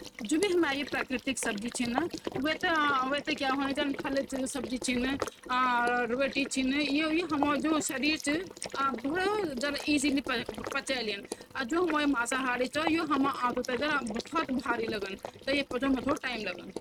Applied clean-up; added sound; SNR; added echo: neural mask model RNNoise.